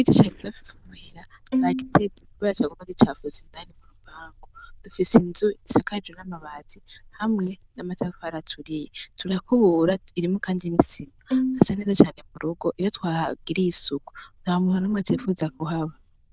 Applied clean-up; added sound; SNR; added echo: neural diffusion model UNIVERSE++.